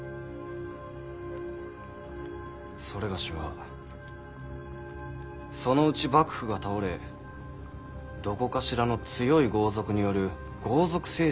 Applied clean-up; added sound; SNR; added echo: none; none; none; none.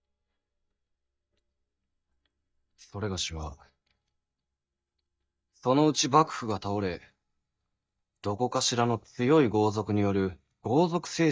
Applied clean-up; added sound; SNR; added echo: neural mask model DeepFilterNet 3.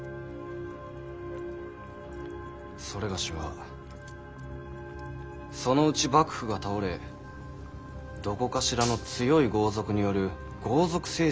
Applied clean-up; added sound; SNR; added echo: none; Gunshot, gunfire; 12 dB; none.